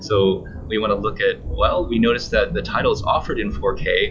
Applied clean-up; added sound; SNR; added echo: classical method log-MMSE.